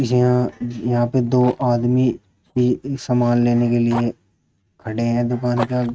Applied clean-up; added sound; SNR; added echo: neural mask model RNNoise.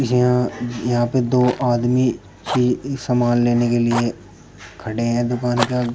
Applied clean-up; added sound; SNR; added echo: none; Fire; 14 dB; none.